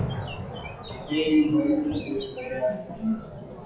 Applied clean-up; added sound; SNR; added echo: classical method WPE with log-MMSE.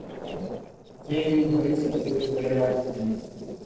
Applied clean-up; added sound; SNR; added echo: neural separator model SepFormer DNS4.